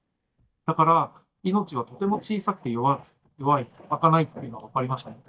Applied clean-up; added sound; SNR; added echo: neural mask model DeepFilterNet 3.